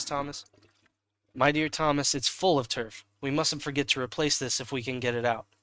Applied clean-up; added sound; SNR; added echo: neural mask model RNNoise.